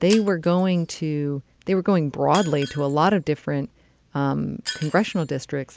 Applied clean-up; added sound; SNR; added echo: none; Shatter; 18 dB; none.